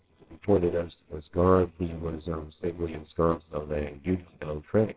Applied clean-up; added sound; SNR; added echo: neural separator model SepFormer WHAMR!.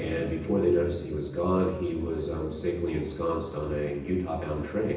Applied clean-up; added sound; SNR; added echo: none; Acoustic guitar / Strum; 18 dB; reverberation time 0.9 s.